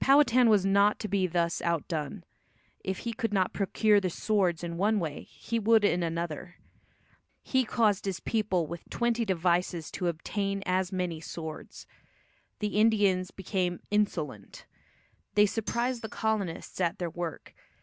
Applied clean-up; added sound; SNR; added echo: none; Cutlery, silverware; 18 dB; none.